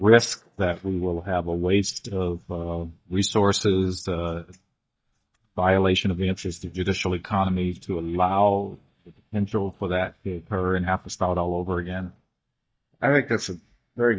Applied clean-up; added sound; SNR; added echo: neural mask model DeepFilterNet 3.